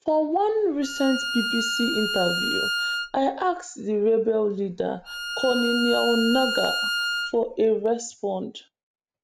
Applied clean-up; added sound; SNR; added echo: none; Bowed string instrument; 4 dB; none.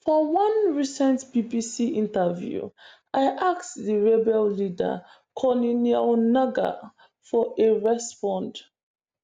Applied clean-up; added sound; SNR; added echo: none; none; none; none.